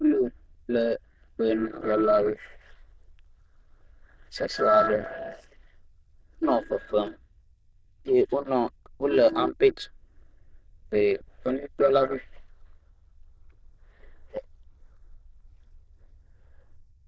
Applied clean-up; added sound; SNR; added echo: neural diffusion model UNIVERSE++.